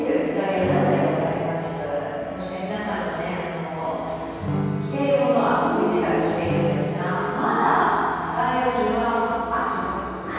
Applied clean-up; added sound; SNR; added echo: none; Acoustic guitar / Strum; 6 dB; reverberation time 2.2 s.